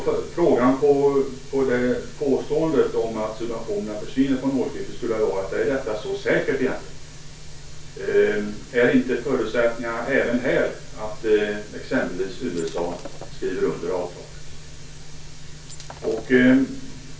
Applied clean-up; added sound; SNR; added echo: none; Shatter; 20 dB; reverberation time 0.3 s.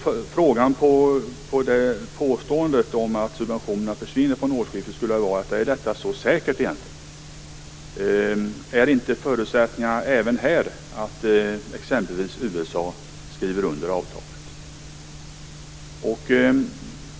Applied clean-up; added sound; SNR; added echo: none; none; none; none.